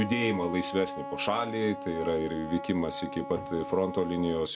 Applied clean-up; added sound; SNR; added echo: none; Wind instrument, woodwind instrument; 9 dB; none.